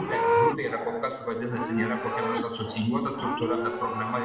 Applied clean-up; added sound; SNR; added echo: none; Livestock, farm animals, working animals; 0 dB; reverberation time 1.0 s.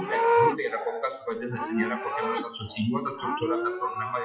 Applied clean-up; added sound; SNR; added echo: classical method WPE with log-MMSE.